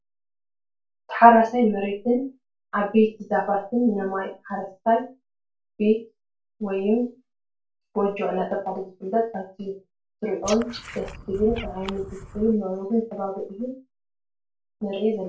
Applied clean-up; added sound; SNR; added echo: none; Frog; 12 dB; reverberation time 0.2 s.